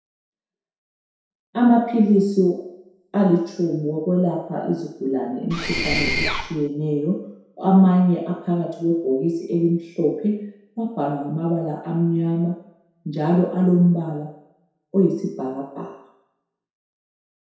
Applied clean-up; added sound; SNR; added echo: none; Mechanisms; 2 dB; reverberation time 0.7 s.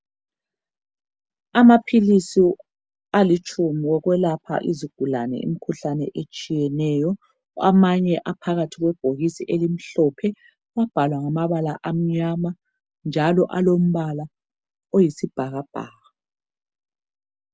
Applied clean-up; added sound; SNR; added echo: none; none; none; none.